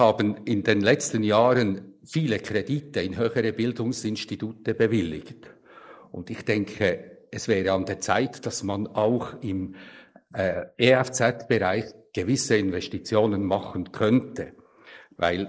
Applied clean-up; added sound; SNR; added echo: neural mask model Resemble Enhance denoiser.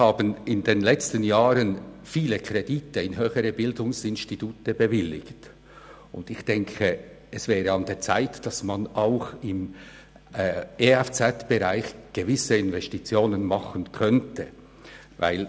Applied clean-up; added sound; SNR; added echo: none; none; none; none.